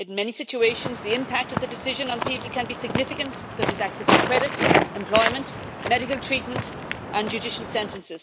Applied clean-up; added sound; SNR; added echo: none; Walk, footsteps; 0 dB; none.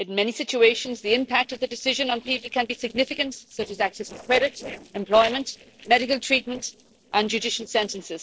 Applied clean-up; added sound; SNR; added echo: neural separator model SepFormer DNS4.